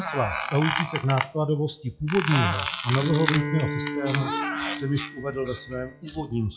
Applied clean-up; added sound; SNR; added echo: classical method log-MMSE.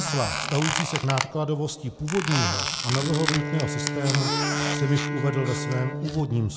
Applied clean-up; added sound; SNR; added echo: none; Bowed string instrument + Squeak; 2 dB; none.